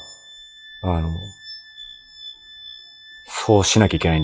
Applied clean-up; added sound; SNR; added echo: classical method log-MMSE.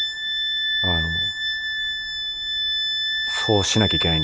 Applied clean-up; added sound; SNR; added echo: none; Wind instrument, woodwind instrument; -3 dB; none.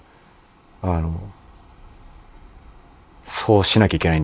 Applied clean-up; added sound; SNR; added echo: neural mask model Resemble Enhance denoiser.